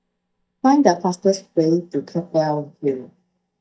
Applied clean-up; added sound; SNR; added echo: neural mask model DeepFilterNet 3.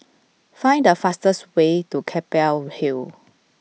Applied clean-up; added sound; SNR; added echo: none; none; none; none.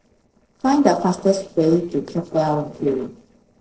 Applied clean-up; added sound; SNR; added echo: neural separator model SepFormer DNS4.